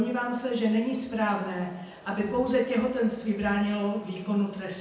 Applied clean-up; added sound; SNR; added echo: none; none; none; reverberation time 0.9 s.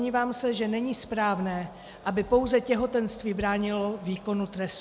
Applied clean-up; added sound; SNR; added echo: none; none; none; none.